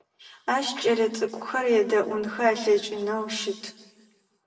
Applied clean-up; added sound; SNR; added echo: none; none; none; reverberation time 1.1 s.